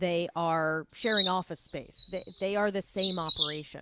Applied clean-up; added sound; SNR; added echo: none; Chirp, tweet; -4 dB; none.